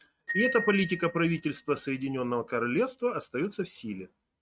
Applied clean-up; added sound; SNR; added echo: neural mask model RNNoise.